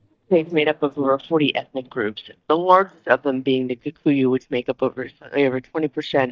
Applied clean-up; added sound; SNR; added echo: neural mask model DeepFilterNet 3.